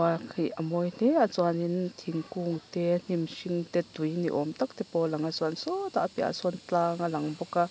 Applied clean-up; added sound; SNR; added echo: none; none; none; none.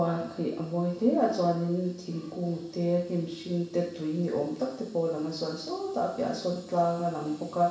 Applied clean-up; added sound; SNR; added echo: none; none; none; reverberation time 0.7 s.